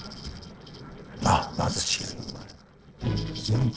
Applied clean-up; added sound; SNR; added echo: neural separator model SepFormer DNS4.